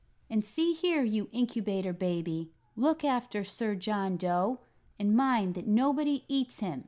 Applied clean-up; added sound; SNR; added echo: none; none; none; none.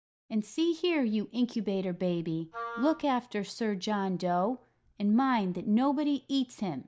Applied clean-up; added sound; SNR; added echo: neural mask model DeepFilterNet 3.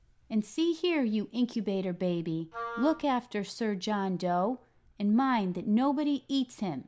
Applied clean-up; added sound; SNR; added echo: none; Wind instrument, woodwind instrument; 11 dB; none.